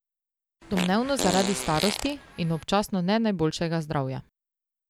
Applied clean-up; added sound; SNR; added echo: none; Fart; 5 dB; none.